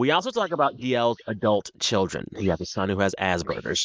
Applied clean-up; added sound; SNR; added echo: neural mask model Resemble Enhance denoiser.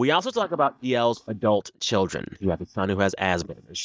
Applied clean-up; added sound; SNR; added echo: neural mask model DeepFilterNet 3.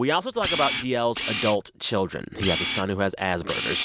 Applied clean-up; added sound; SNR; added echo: none; Camera; 4 dB; none.